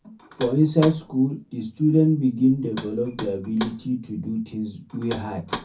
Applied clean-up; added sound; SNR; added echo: none; Knock; 16 dB; reverberation time 0.3 s.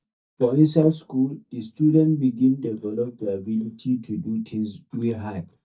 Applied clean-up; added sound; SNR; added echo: neural mask model DeepFilterNet 3.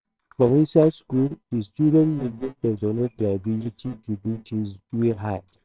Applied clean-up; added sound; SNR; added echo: neural separator model SepFormer WHAMR!.